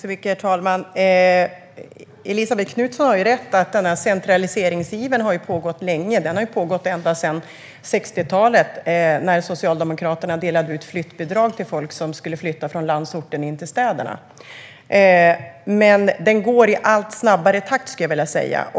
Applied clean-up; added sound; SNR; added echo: none; none; none; none.